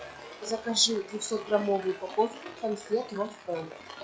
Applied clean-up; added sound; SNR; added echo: classical method log-MMSE.